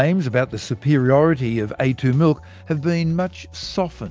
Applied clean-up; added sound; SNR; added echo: none; none; none; none.